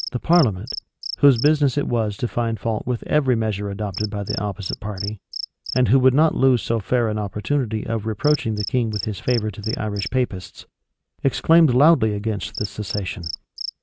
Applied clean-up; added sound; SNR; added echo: none; Cricket; 15 dB; none.